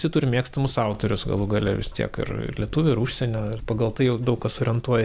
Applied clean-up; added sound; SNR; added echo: none; none; none; none.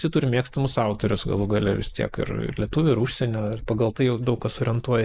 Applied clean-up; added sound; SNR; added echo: neural mask model Resemble Enhance denoiser.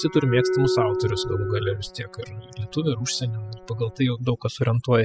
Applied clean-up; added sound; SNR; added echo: classical method spectral subtraction.